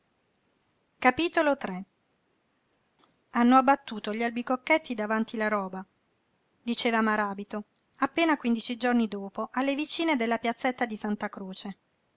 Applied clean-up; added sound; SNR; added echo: none; none; none; none.